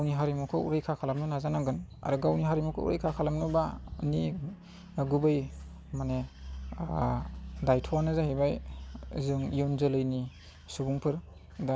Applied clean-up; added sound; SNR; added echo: none; none; none; none.